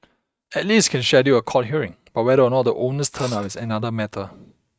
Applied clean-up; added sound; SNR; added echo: neural mask model RNNoise.